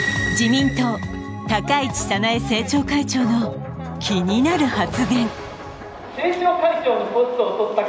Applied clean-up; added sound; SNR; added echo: none; none; none; none.